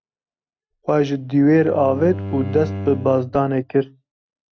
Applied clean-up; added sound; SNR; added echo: neural mask model RNNoise.